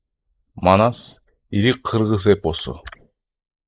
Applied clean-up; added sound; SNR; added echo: neural mask model Resemble Enhance denoiser.